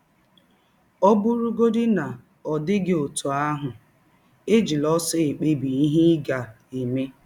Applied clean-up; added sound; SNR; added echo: none; none; none; none.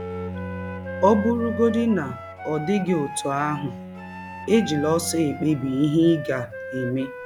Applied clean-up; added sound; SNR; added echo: none; Bowed string instrument + Wind instrument, woodwind instrument; 10 dB; none.